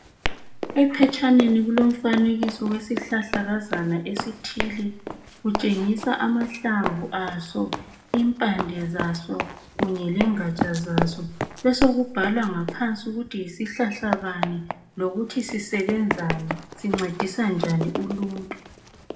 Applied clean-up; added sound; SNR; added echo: none; Run; 7 dB; reverberation time 0.6 s.